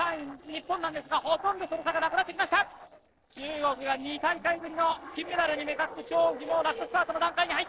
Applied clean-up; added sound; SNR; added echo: neural separator model SepFormer DNS4.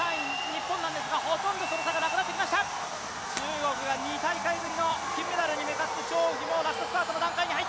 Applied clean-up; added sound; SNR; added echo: none; Sawing + Shatter; 12 dB; none.